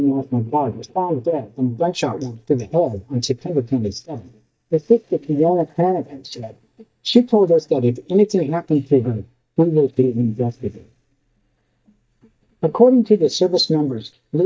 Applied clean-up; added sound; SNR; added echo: neural mask model DeepFilterNet 3.